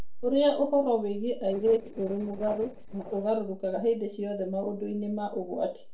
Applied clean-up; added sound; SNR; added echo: neural separator model SepFormer DNS4.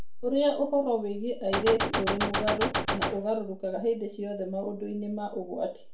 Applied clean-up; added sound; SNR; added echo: none; Gunshot, gunfire; -1 dB; reverberation time 0.3 s.